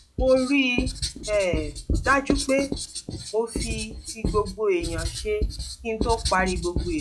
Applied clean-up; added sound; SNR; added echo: classical method log-MMSE.